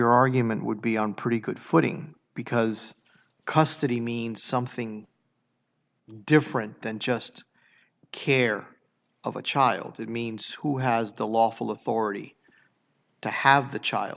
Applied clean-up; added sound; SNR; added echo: none; none; none; none.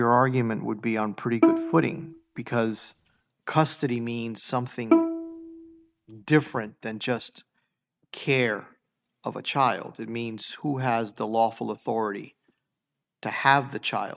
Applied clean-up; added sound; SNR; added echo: neural mask model RNNoise.